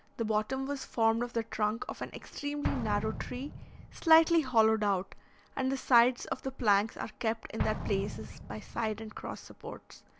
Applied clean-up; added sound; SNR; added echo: none; Explosion; 11 dB; none.